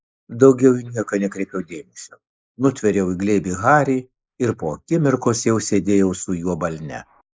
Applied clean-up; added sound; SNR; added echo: neural mask model Resemble Enhance denoiser.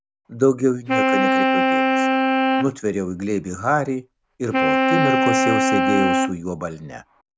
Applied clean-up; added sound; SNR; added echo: none; Wind instrument, woodwind instrument; -4 dB; none.